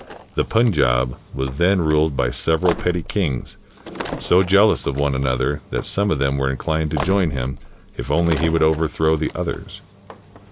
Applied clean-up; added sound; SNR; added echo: none; Slam; 14 dB; none.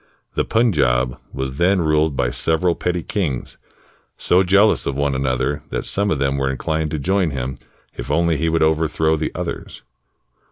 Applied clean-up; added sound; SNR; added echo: none; none; none; none.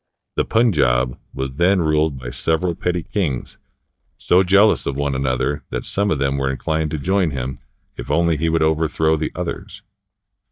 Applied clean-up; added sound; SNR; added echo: neural mask model DeepFilterNet 3.